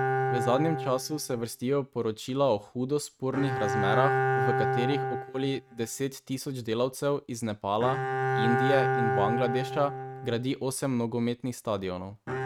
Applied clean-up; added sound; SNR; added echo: neural mask model RNNoise.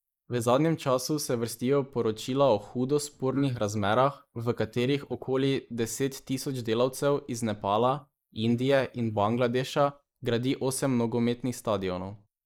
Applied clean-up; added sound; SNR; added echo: neural mask model Resemble Enhance denoiser.